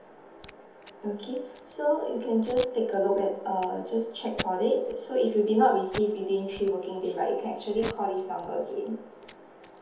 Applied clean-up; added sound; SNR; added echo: none; Packing tape, duct tape; 15 dB; reverberation time 0.6 s.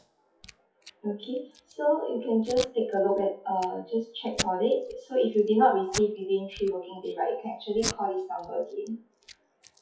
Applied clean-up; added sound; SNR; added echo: classical method WPE with log-MMSE.